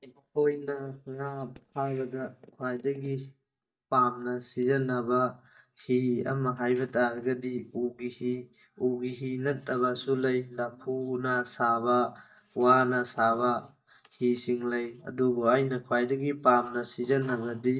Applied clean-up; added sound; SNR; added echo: neural mask model DeepFilterNet 3.